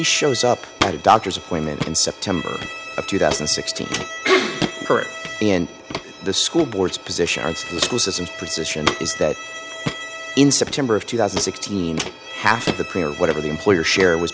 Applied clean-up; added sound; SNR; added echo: none; Bowed string instrument + Walk, footsteps; 8 dB; none.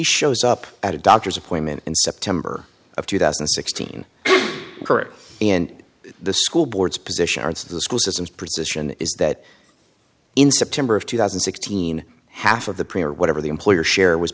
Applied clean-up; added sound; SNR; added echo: none; none; none; none.